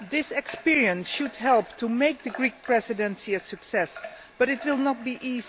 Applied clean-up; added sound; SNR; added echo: none; Water tap, faucet / Water; 18 dB; none.